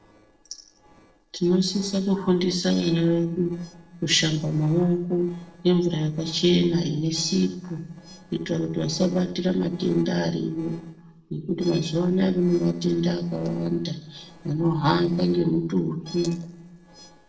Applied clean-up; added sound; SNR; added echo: neural separator model SepFormer DNS4.